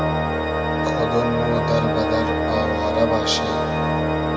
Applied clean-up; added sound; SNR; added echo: none; Organ; -4 dB; reverberation time 1.4 s.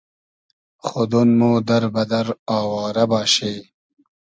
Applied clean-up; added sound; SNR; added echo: none; none; none; none.